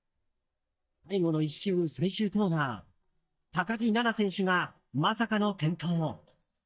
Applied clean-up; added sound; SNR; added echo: neural mask model DeepFilterNet 3.